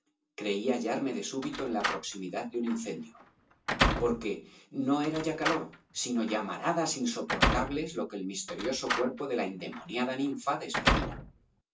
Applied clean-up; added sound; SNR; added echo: none; Slam; 1 dB; reverberation time 0.2 s.